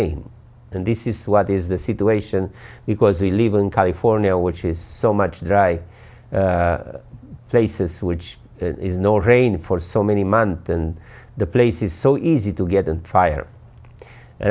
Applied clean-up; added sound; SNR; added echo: none; none; none; none.